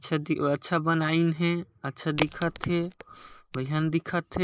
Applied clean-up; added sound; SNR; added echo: neural mask model Resemble Enhance denoiser.